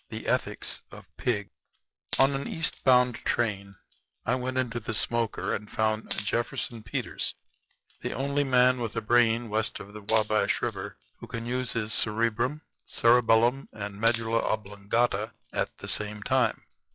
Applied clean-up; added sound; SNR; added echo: classical method log-MMSE.